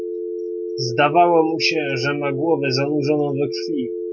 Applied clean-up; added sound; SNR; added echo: none; Telephone; 6 dB; none.